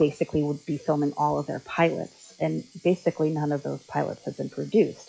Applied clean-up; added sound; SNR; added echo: classical method log-MMSE.